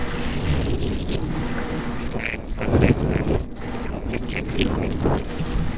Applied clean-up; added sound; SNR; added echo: neural separator model SepFormer DNS4.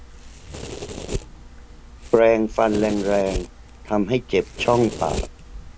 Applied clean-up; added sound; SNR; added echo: none; Domestic sounds, home sounds; 10 dB; none.